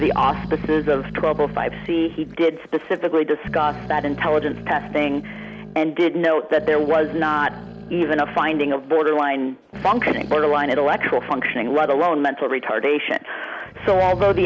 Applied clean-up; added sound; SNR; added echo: none; Growling; 14 dB; none.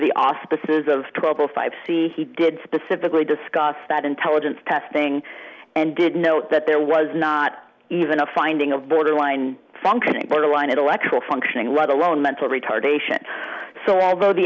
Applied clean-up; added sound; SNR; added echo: none; none; none; none.